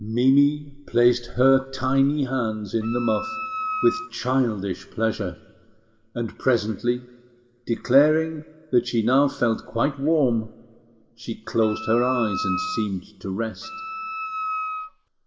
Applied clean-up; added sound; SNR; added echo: none; Wind instrument, woodwind instrument; 7 dB; reverberation time 1.4 s.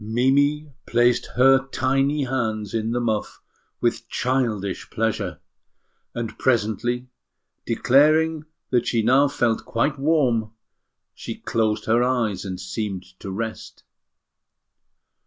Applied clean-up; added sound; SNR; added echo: none; none; none; none.